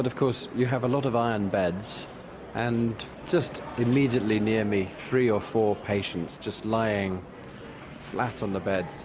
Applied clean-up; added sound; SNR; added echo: none; none; none; none.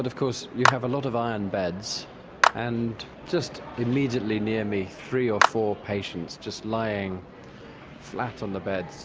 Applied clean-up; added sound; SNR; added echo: none; Clapping; 0 dB; none.